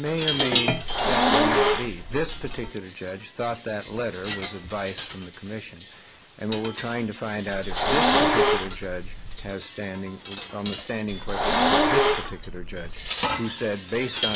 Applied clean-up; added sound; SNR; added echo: none; Hiss + Chink, clink; -5 dB; none.